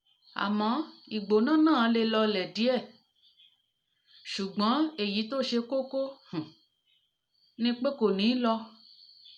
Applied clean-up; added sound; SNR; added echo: none; none; none; none.